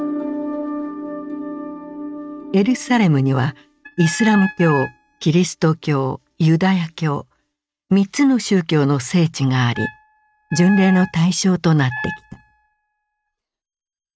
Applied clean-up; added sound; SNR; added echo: neural mask model RNNoise.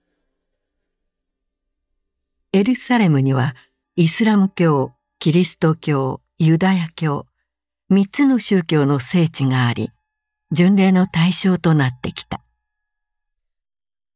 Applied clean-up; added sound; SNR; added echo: neural mask model DeepFilterNet 3.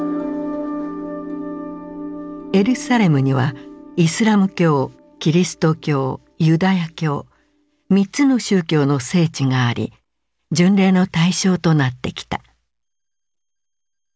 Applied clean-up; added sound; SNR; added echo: none; none; none; none.